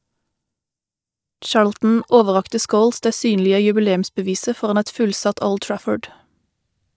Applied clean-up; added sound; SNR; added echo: neural mask model DeepFilterNet 3.